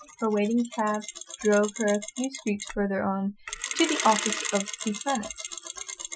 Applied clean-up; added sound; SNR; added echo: classical method Wiener filter.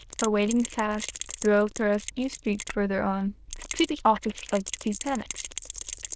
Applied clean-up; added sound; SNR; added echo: neural diffusion model UNIVERSE++.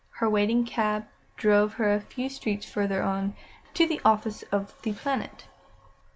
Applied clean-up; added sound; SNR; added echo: none; none; none; none.